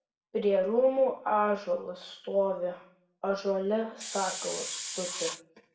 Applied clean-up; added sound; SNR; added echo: none; Hiss; 6 dB; reverberation time 0.5 s.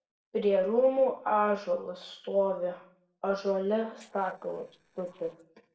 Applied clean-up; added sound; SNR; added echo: neural separator model SepFormer DNS4.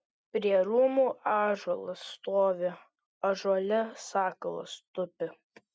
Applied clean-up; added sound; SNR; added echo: none; none; none; none.